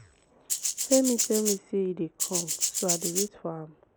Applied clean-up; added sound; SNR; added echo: none; Rattle (instrument); -1 dB; none.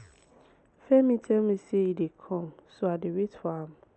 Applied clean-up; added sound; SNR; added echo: none; none; none; none.